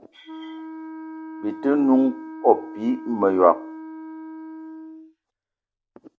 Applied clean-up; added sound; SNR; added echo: none; Wind instrument, woodwind instrument; 13 dB; none.